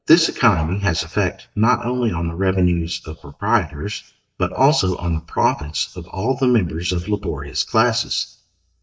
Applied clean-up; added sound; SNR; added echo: neural mask model DeepFilterNet 3.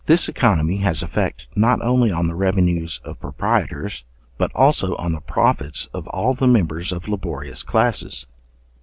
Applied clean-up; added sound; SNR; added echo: none; none; none; none.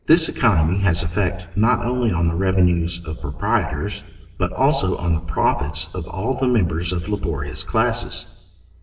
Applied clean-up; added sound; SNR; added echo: neural separator model SepFormer DNS4.